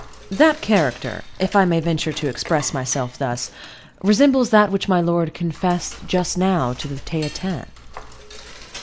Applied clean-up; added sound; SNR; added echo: none; Cutlery, silverware / Dishes, pots, and pans; 17 dB; none.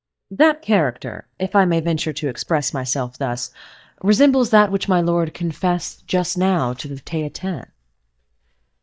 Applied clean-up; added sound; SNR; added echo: neural mask model DeepFilterNet 3.